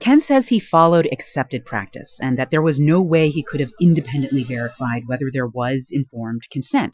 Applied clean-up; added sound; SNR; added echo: classical method Wiener filter.